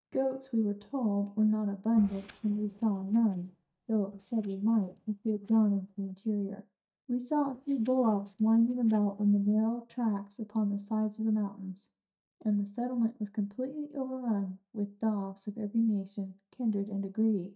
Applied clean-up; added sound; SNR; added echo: neural mask model DeepFilterNet 3.